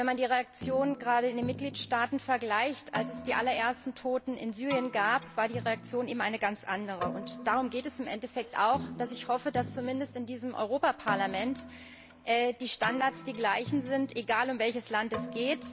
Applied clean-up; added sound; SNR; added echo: none; Keyboard (musical); 12 dB; none.